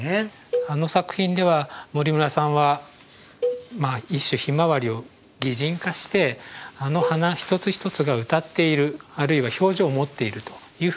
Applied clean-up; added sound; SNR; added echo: none; Cowbell; 10 dB; none.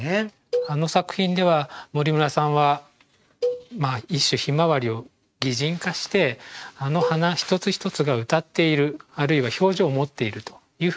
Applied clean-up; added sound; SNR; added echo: neural mask model RNNoise.